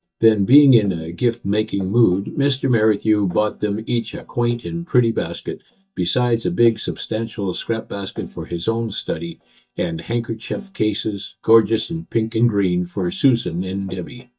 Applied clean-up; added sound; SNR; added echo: neural mask model DeepFilterNet 3.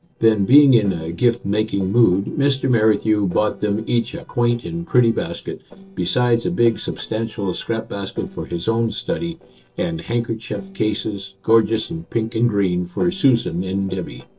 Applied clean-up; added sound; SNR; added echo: neural separator model SepFormer DNS4.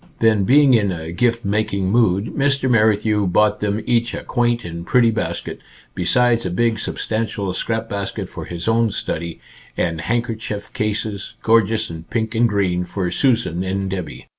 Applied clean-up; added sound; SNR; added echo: none; none; none; none.